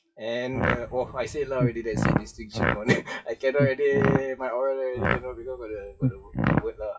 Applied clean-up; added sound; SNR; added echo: classical method WPE with log-MMSE.